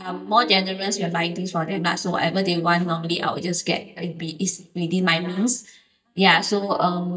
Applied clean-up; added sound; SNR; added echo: neural mask model DeepFilterNet 3.